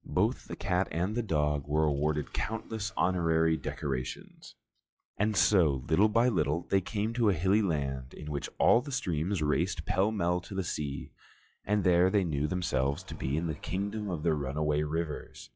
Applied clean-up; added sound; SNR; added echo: classical method log-MMSE.